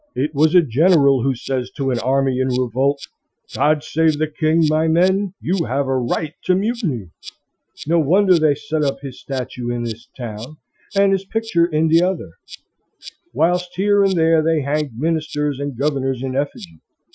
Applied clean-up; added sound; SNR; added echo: classical method Wiener filter.